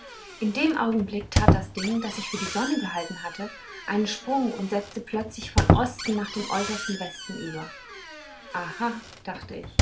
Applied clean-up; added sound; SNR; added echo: none; Squeak; 0 dB; none.